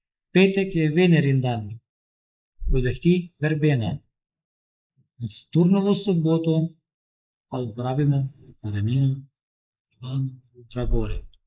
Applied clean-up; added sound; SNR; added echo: neural mask model Resemble Enhance denoiser.